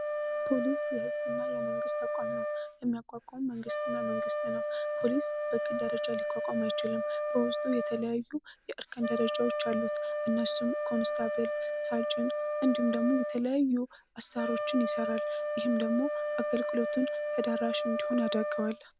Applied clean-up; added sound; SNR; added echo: none; Wind instrument, woodwind instrument; 0 dB; none.